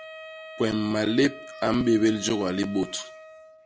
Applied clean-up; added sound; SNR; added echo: none; Wind instrument, woodwind instrument; 16 dB; none.